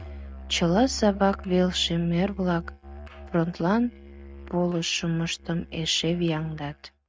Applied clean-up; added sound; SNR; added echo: neural mask model RNNoise.